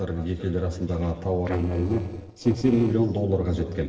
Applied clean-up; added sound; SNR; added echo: neural separator model SepFormer DNS4.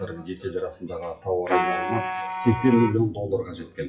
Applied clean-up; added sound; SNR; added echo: classical method WPE with log-MMSE.